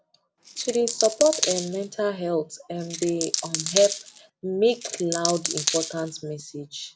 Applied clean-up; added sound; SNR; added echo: none; Coin (dropping); 4 dB; none.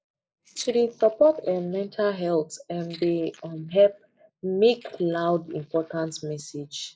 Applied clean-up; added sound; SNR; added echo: neural mask model Resemble Enhance denoiser.